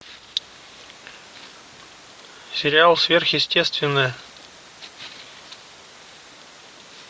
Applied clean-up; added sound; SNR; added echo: none; none; none; none.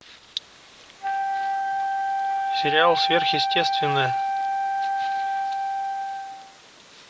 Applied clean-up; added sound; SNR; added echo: none; Wind instrument, woodwind instrument; -3 dB; none.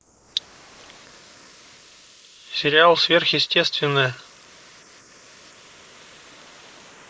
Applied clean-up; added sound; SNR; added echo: neural mask model Resemble Enhance denoiser.